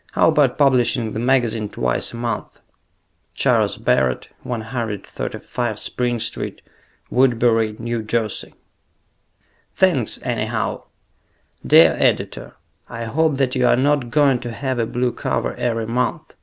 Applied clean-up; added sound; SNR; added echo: none; none; none; none.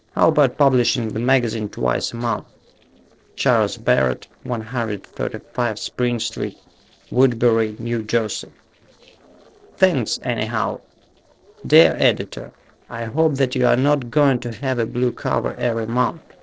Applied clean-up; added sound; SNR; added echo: neural separator model SepFormer DNS4.